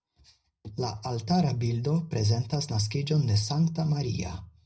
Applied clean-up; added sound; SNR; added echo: none; none; none; reverberation time 0.4 s.